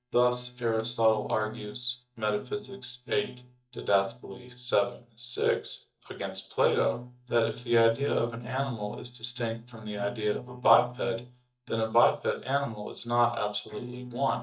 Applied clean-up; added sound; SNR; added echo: neural mask model DeepFilterNet 3.